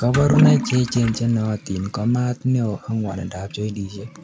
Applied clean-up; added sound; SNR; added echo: none; Toilet flush / Liquid; 7 dB; none.